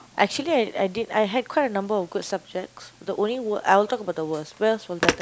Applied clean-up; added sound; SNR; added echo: none; Telephone; 11 dB; none.